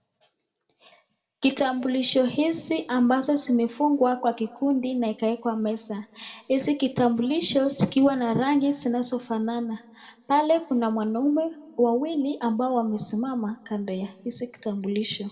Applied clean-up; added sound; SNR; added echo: none; none; none; reverberation time 1.3 s.